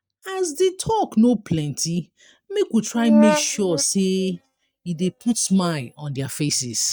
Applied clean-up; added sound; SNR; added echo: neural mask model DeepFilterNet 3.